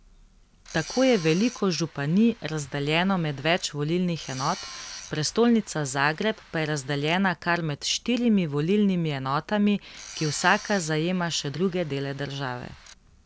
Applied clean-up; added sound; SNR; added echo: none; Tools; 17 dB; none.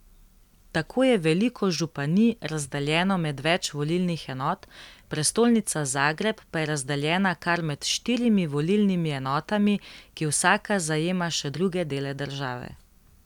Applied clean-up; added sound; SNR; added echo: none; none; none; none.